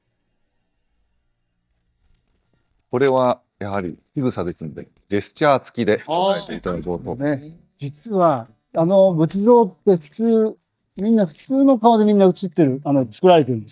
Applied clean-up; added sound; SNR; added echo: neural mask model DeepFilterNet 3.